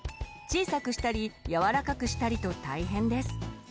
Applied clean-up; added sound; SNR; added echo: none; none; none; none.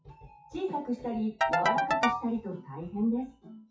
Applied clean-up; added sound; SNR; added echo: classical method WPE with log-MMSE.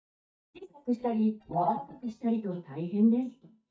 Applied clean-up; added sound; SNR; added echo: neural mask model DeepFilterNet 3.